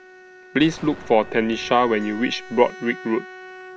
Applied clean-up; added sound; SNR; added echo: none; Bowed string instrument + Gunshot, gunfire; 16 dB; none.